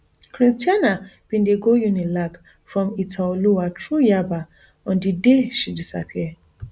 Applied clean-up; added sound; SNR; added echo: none; none; none; none.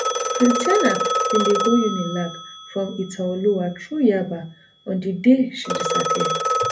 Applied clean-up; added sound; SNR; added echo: none; Telephone; 3 dB; reverberation time 0.3 s.